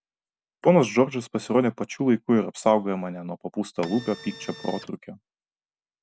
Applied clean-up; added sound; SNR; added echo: none; Printer; 16 dB; none.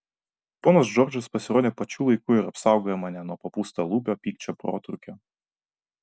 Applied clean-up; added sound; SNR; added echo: none; none; none; none.